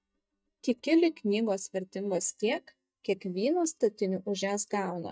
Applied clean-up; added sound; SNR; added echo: neural mask model DeepFilterNet 3.